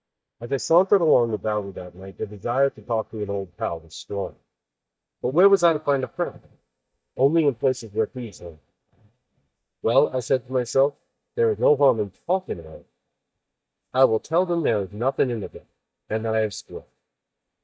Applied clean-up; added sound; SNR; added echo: neural mask model DeepFilterNet 3.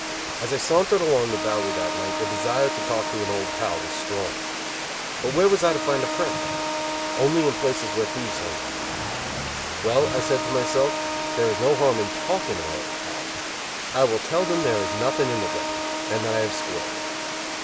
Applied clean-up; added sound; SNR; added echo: none; Wind instrument, woodwind instrument + Water; 2 dB; none.